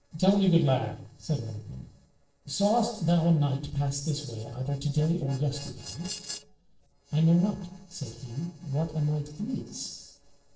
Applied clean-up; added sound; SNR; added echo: neural separator model SepFormer DNS4.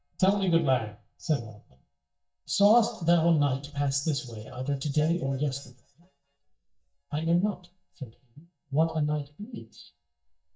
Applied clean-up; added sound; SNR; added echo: neural mask model DeepFilterNet 3.